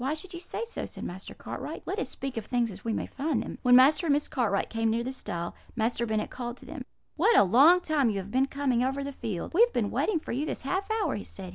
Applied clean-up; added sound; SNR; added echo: none; none; none; none.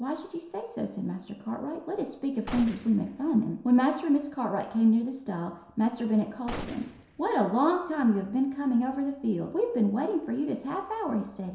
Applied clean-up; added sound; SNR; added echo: none; Gunshot, gunfire; 14 dB; reverberation time 0.7 s.